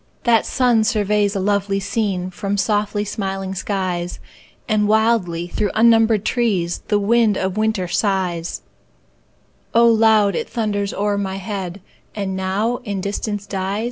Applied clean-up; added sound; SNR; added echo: none; none; none; none.